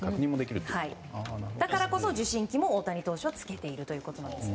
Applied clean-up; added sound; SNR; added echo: none; none; none; none.